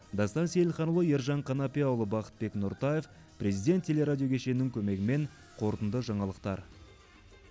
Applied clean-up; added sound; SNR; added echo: none; none; none; none.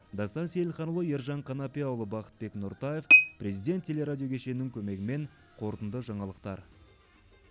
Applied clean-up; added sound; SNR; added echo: none; Chink, clink; -2 dB; none.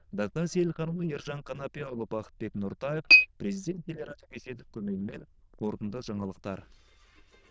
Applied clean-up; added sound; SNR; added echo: neural diffusion model UNIVERSE++.